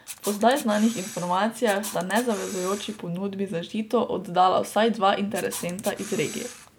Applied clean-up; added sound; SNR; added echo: none; Camera; 14 dB; none.